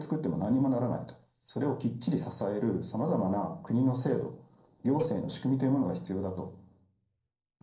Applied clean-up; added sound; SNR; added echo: neural separator model SepFormer DNS4.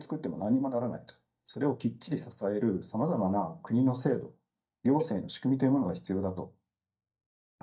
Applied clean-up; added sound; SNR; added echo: neural mask model DeepFilterNet 3.